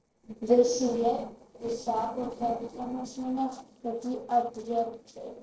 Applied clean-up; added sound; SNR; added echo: neural separator model SepFormer DNS4.